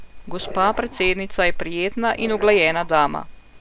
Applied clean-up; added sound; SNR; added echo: none; Dog; 18 dB; none.